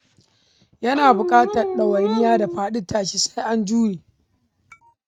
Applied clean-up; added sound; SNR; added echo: neural mask model RNNoise.